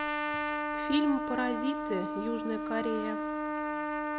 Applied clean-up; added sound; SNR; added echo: none; Trumpet; 0 dB; none.